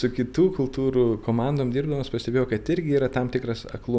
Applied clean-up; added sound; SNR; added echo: none; none; none; none.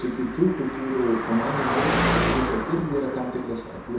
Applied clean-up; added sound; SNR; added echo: none; Car passing by; 2 dB; reverberation time 0.7 s.